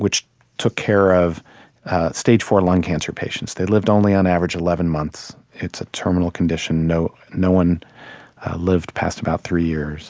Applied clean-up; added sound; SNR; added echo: none; none; none; none.